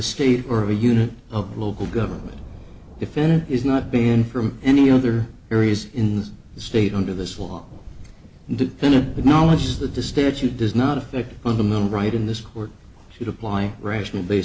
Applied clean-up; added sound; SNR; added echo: none; Thunder; 16 dB; none.